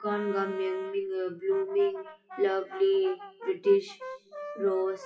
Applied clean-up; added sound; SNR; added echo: classical method WPE with log-MMSE.